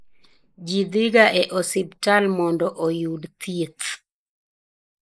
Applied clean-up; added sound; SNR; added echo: neural mask model Resemble Enhance denoiser.